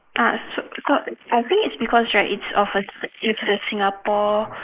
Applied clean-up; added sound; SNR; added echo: neural mask model Resemble Enhance denoiser.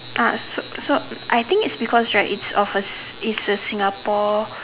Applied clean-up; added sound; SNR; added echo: none; none; none; none.